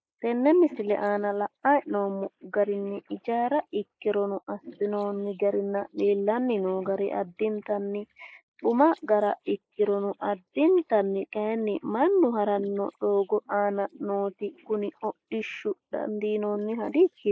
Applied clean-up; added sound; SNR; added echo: neural mask model Resemble Enhance denoiser.